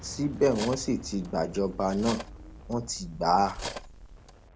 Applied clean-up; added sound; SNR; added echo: none; Explosion + Cutlery, silverware; 12 dB; none.